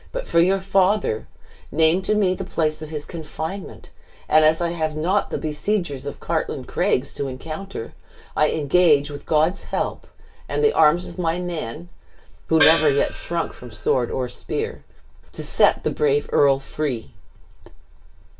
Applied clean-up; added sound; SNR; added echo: none; Gong; 4 dB; reverberation time 0.2 s.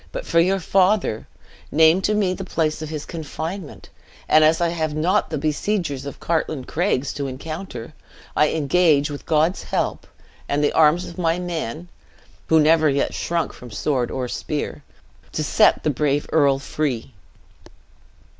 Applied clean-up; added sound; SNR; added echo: none; none; none; none.